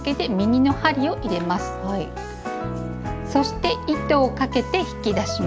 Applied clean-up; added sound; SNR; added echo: none; none; none; none.